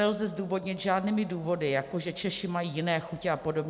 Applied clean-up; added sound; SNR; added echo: none; none; none; none.